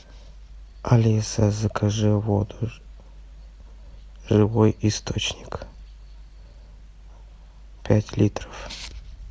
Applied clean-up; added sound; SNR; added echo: none; none; none; none.